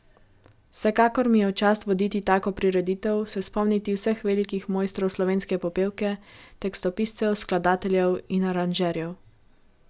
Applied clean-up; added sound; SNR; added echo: none; none; none; none.